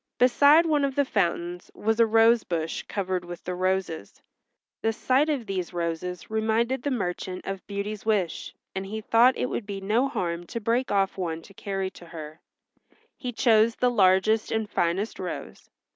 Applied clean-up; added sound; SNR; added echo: none; none; none; none.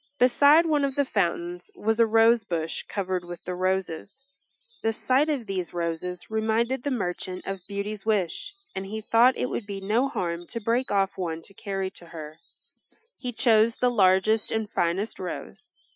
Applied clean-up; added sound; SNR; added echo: classical method Wiener filter.